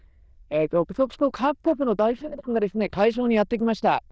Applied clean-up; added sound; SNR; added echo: neural diffusion model UNIVERSE++.